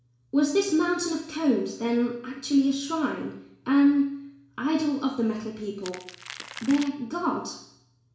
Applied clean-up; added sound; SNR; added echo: none; Crackle; 14 dB; reverberation time 0.7 s.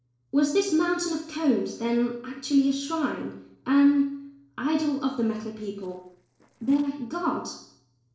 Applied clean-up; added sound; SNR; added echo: neural separator model SepFormer DNS4.